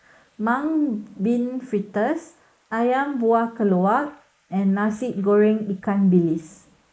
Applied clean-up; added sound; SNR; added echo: neural mask model Resemble Enhance denoiser.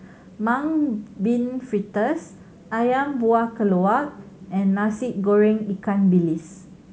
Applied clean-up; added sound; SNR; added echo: none; none; none; none.